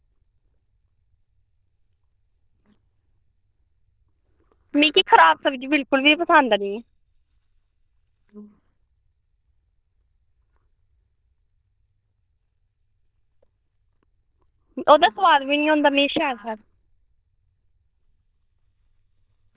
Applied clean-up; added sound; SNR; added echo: neural diffusion model UNIVERSE++.